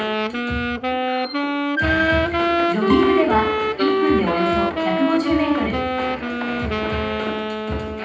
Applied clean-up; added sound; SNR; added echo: none; Wind instrument, woodwind instrument; -2 dB; reverberation time 0.9 s.